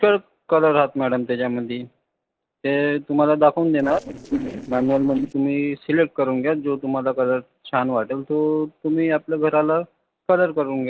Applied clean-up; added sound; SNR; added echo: neural separator model SepFormer DNS4.